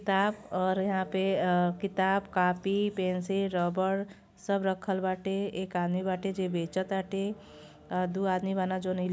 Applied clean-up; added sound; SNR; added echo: none; none; none; none.